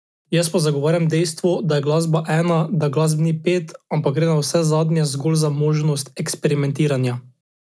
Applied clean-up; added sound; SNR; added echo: none; none; none; none.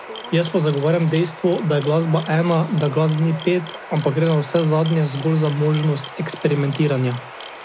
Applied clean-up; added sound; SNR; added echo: none; Camera + Bird vocalization, bird call, bird song; 14 dB; none.